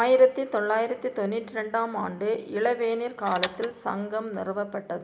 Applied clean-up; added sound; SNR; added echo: none; Tools; 10 dB; none.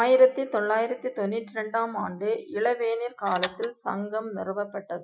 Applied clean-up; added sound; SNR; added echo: classical method Wiener filter.